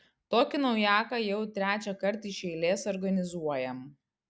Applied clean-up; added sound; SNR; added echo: none; none; none; none.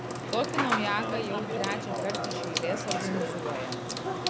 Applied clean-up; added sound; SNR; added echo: none; Sink (filling or washing) / Water tap, faucet / Water; -2 dB; none.